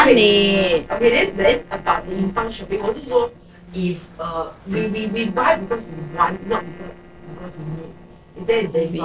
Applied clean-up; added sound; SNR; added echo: neural separator model SepFormer DNS4.